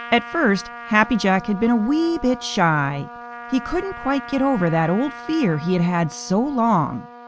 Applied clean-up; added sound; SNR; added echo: none; Trumpet; 15 dB; none.